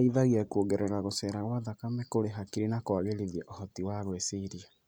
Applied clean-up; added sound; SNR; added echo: none; none; none; none.